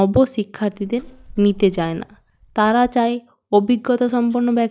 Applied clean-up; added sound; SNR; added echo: neural mask model DeepFilterNet 3.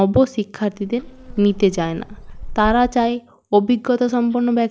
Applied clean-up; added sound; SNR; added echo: none; Insect; 14 dB; none.